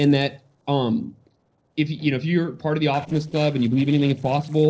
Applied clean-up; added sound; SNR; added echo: neural separator model SepFormer DNS4.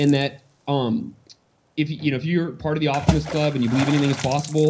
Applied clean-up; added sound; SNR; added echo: none; Water / Splash, splatter; 9 dB; reverberation time 0.5 s.